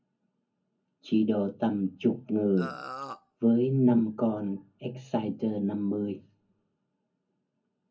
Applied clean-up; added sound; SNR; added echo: none; Burping, eructation; 10 dB; reverberation time 0.4 s.